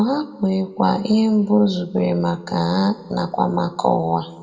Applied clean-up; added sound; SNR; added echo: none; none; none; reverberation time 0.9 s.